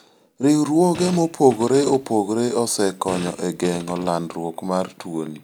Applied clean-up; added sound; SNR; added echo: none; Fart; 16 dB; none.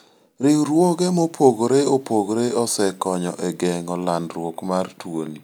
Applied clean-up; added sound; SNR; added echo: none; none; none; none.